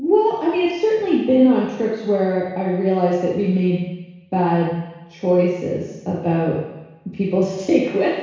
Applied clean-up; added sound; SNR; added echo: none; none; none; reverberation time 1.1 s.